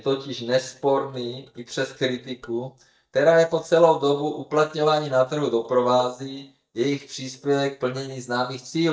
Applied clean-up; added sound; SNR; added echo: neural mask model DeepFilterNet 3.